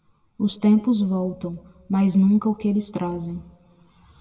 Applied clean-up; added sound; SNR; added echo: none; none; none; reverberation time 1.2 s.